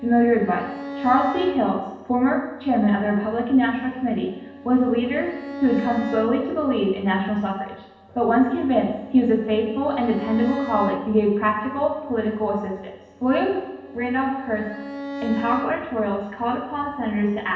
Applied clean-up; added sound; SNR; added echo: none; Bowed string instrument; 14 dB; reverberation time 0.9 s.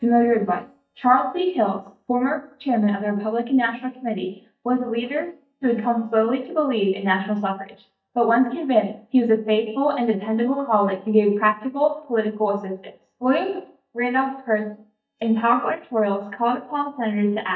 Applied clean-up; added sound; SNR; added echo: neural mask model DeepFilterNet 3.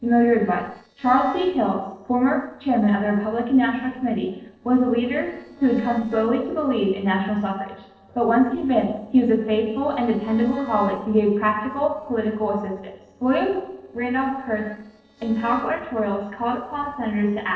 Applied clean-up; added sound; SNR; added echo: neural separator model SepFormer DNS4.